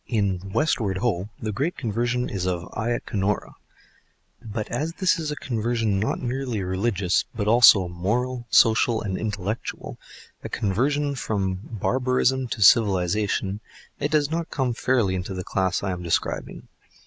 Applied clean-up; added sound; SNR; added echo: none; none; none; none.